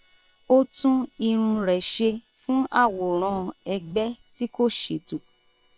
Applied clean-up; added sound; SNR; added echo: neural separator model SepFormer WHAM!.